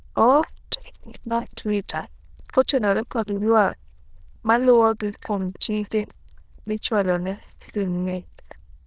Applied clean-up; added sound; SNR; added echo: neural diffusion model UNIVERSE++.